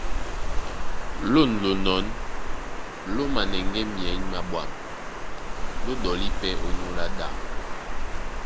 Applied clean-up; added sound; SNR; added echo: none; Water; -4 dB; none.